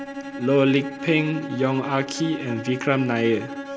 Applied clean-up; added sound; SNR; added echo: none; Bowed string instrument; 11 dB; none.